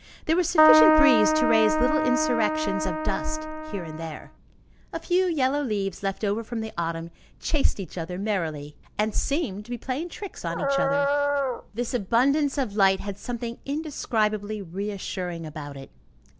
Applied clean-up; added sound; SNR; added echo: none; Dog + Keyboard (musical); -3 dB; none.